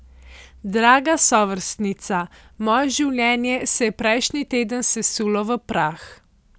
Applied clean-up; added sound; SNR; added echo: none; none; none; none.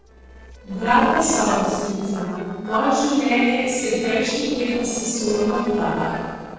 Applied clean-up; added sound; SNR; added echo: neural separator model SepFormer DNS4.